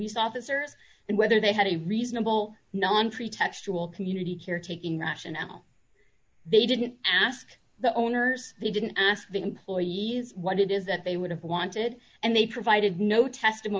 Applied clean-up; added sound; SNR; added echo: none; none; none; none.